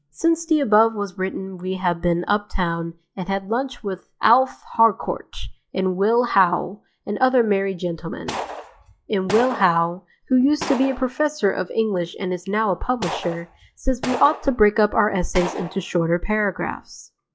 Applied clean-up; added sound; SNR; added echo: classical method log-MMSE.